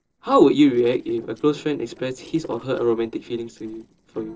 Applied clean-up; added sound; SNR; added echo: neural separator model SepFormer DNS4.